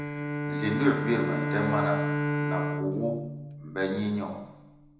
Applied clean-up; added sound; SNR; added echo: none; Bowed string instrument; 0 dB; reverberation time 0.9 s.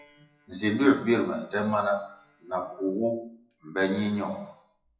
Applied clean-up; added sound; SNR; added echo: classical method WPE with log-MMSE.